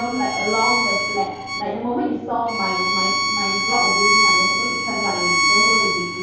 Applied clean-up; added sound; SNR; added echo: none; Bowed string instrument; -5 dB; reverberation time 0.8 s.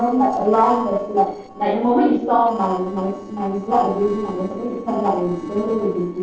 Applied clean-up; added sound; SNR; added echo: neural separator model SepFormer DNS4.